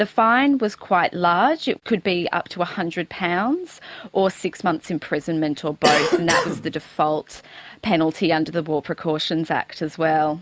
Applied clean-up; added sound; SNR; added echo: none; Cough; 0 dB; none.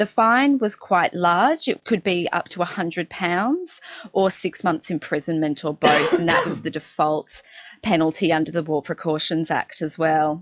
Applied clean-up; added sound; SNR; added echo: classical method log-MMSE.